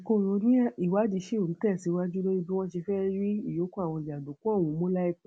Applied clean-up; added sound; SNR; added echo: none; none; none; none.